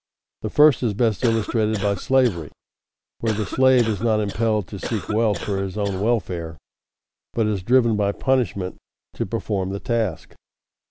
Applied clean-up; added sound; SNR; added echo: none; Cough; 12 dB; none.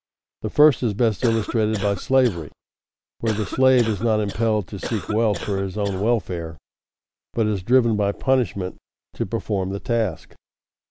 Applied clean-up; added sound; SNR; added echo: neural mask model Resemble Enhance denoiser.